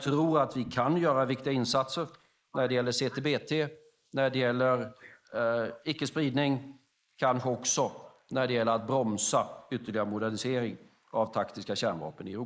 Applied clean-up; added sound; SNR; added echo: neural mask model Resemble Enhance denoiser.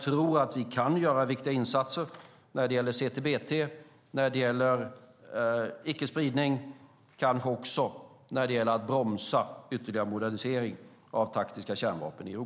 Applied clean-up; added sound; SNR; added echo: none; none; none; none.